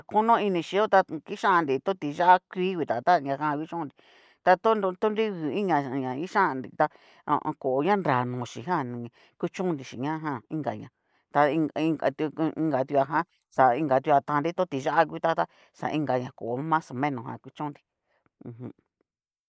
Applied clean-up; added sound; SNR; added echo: neural mask model Resemble Enhance denoiser.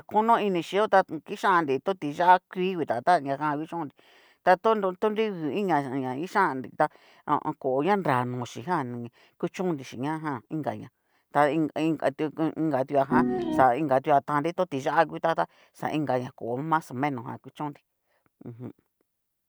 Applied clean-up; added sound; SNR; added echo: none; Piano; -1 dB; none.